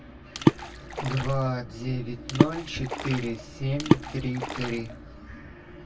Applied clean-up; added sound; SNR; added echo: none; Water / Splash, splatter; -3 dB; reverberation time 0.1 s.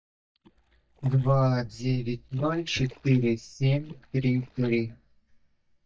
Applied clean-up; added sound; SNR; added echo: neural mask model DeepFilterNet 3.